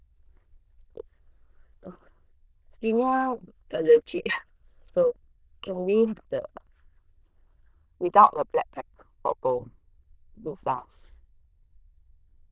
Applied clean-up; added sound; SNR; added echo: neural diffusion model UNIVERSE++.